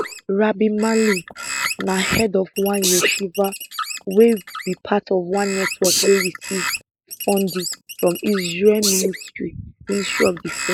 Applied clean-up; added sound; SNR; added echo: neural mask model Resemble Enhance denoiser.